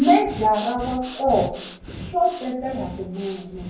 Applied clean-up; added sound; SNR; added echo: none; Breathing; 13 dB; reverberation time 0.9 s.